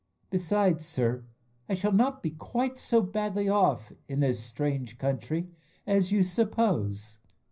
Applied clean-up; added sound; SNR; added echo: none; none; none; reverberation time 0.4 s.